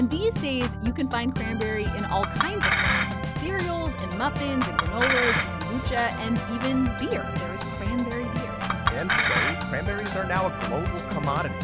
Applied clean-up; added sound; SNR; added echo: none; Organ + Chink, clink; -2 dB; none.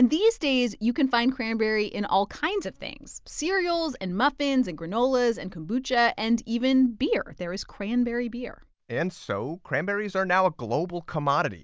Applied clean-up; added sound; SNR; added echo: none; none; none; none.